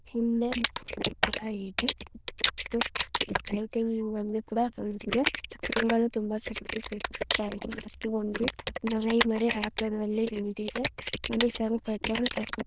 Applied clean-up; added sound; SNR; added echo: neural diffusion model UNIVERSE++.